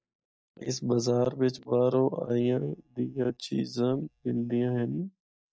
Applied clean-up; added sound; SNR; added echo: neural mask model DeepFilterNet 3.